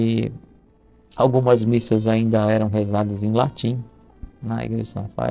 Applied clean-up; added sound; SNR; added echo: neural separator model SepFormer DNS4.